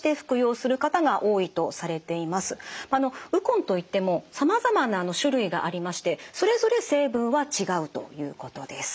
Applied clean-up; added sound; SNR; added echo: none; none; none; none.